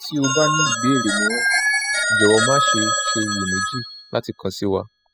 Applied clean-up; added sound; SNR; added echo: classical method spectral subtraction.